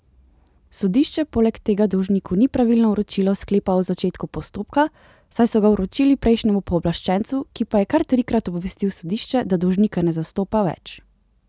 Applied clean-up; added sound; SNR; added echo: none; none; none; none.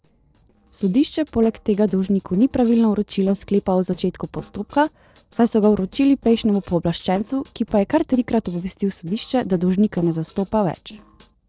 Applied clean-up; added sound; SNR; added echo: neural separator model SepFormer DNS4.